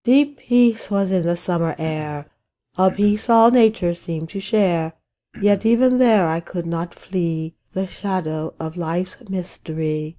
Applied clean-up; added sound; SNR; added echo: neural mask model DeepFilterNet 3.